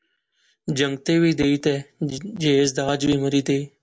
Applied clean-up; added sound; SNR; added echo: none; none; none; none.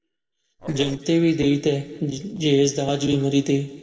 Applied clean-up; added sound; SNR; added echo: neural separator model SepFormer DNS4.